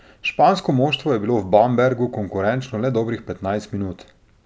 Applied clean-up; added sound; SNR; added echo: none; none; none; none.